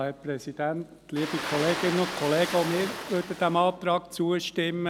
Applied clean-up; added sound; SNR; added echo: none; Ocean; 7 dB; none.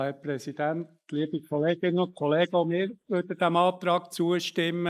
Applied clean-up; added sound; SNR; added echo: neural mask model Resemble Enhance denoiser.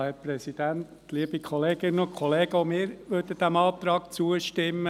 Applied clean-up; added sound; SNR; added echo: none; none; none; none.